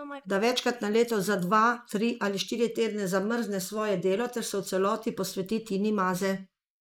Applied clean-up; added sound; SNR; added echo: neural mask model Resemble Enhance denoiser.